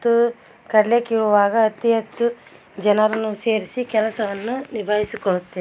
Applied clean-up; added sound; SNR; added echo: none; none; none; none.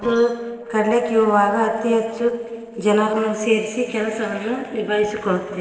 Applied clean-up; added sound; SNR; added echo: neural separator model SepFormer DNS4.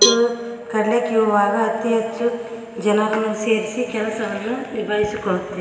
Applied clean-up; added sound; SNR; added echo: none; Cowbell; 4 dB; reverberation time 2.8 s.